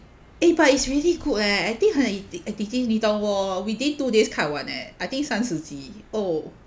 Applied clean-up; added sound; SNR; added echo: none; none; none; none.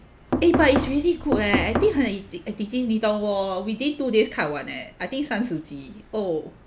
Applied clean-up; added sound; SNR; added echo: none; Knock; 1 dB; none.